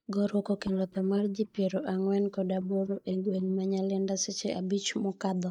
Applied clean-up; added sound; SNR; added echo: neural mask model DeepFilterNet 3.